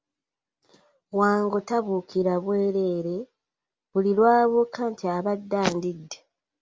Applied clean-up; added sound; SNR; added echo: none; none; none; none.